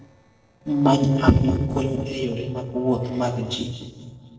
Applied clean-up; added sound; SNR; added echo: neural separator model SepFormer DNS4.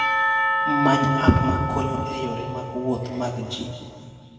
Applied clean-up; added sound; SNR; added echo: none; Church bell / Percussion; 1 dB; reverberation time 2.1 s.